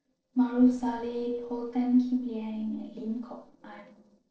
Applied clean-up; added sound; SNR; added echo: neural separator model SepFormer DNS4.